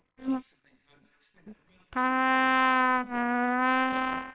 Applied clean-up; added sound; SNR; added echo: neural separator model SepFormer WHAMR!.